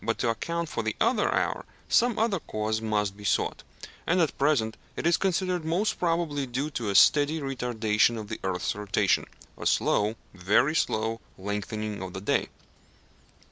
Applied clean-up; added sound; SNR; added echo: none; none; none; none.